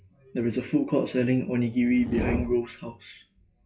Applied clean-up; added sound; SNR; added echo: classical method WPE with log-MMSE.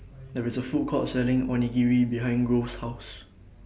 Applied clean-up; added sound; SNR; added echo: none; none; none; none.